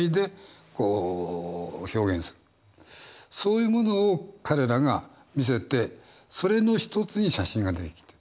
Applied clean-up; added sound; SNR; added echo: none; none; none; none.